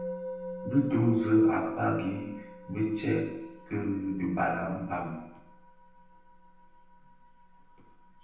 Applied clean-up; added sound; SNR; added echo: none; Musical instrument; 13 dB; reverberation time 0.9 s.